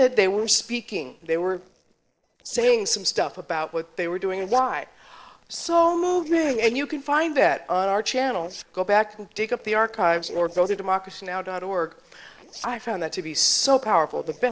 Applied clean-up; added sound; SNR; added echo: neural separator model SepFormer DNS4.